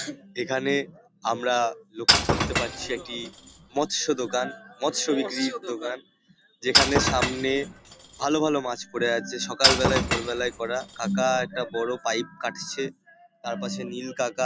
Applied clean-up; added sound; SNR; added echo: none; Shatter / Crushing; -1 dB; none.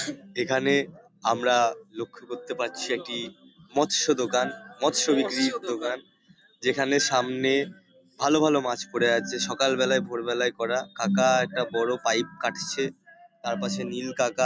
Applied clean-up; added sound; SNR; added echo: none; none; none; none.